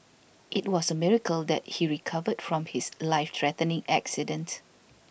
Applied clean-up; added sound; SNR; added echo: none; none; none; none.